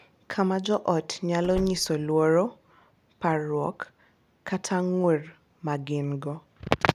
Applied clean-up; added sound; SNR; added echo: none; Slam; 15 dB; none.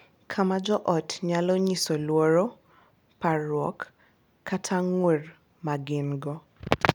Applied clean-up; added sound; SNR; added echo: none; none; none; none.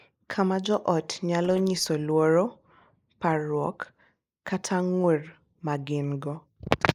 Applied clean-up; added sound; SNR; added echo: neural mask model Resemble Enhance denoiser.